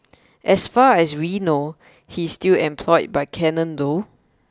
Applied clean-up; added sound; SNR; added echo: none; none; none; none.